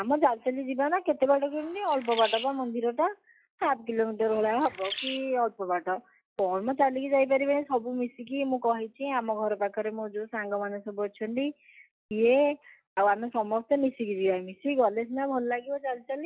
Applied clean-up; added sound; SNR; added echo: classical method log-MMSE.